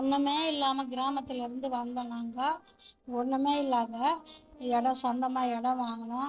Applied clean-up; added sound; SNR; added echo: neural separator model SepFormer DNS4.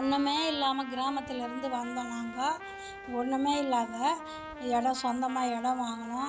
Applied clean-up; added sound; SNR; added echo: none; Trumpet; 12 dB; none.